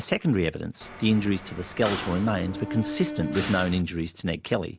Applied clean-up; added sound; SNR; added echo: none; Mechanisms; 8 dB; none.